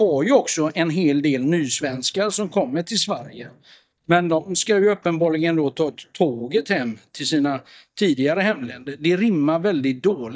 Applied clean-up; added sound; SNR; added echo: neural mask model DeepFilterNet 3.